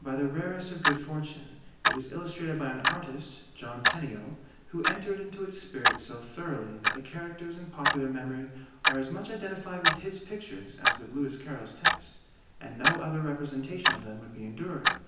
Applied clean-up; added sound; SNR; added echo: none; Clock; -4 dB; reverberation time 0.9 s.